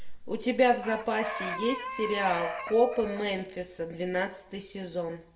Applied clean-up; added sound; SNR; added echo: none; Chicken, rooster; 8 dB; reverberation time 0.5 s.